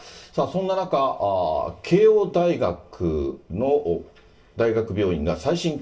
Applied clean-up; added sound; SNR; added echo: none; none; none; reverberation time 0.3 s.